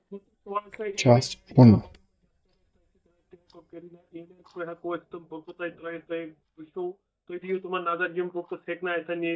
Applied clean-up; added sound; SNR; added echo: neural mask model DeepFilterNet 3.